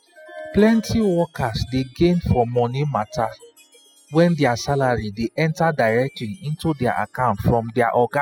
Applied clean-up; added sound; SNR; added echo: classical method spectral subtraction.